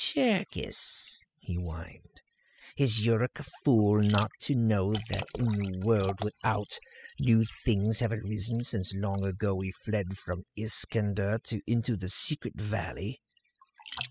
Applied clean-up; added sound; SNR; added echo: classical method spectral subtraction.